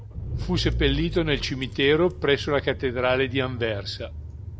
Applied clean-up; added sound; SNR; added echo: none; Engine / Car; 7 dB; none.